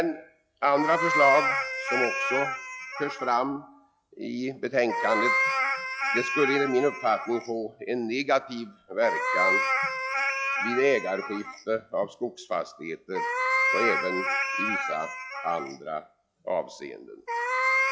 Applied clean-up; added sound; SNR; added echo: classical method log-MMSE.